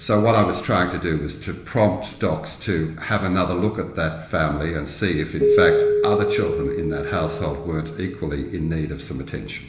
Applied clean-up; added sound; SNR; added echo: none; Keyboard (musical); 4 dB; reverberation time 0.9 s.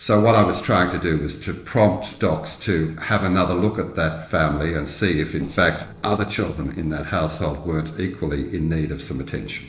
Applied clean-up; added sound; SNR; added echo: neural separator model SepFormer DNS4.